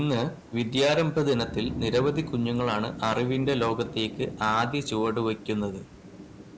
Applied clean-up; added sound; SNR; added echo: none; Thunder / Rain; 13 dB; none.